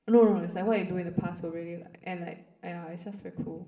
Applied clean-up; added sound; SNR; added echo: none; none; none; reverberation time 0.9 s.